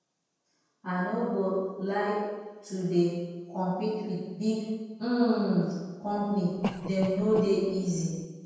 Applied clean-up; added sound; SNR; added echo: none; Cough; 10 dB; reverberation time 1.2 s.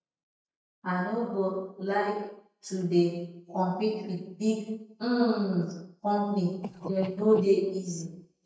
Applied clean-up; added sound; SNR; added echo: neural mask model DeepFilterNet 3.